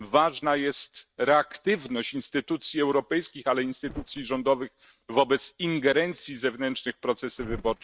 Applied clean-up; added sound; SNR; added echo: neural mask model RNNoise.